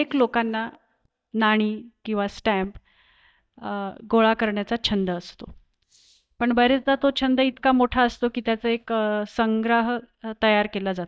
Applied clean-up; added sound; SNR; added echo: neural mask model DeepFilterNet 3.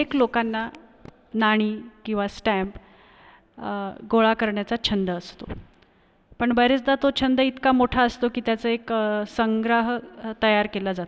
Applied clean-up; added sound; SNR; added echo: none; none; none; none.